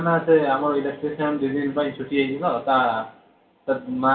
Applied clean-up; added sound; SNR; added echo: none; none; none; reverberation time 0.3 s.